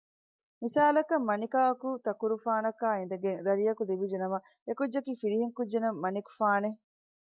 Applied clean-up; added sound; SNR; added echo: none; none; none; none.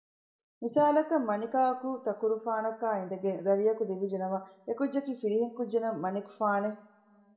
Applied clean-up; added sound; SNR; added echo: none; none; none; reverberation time 1.0 s.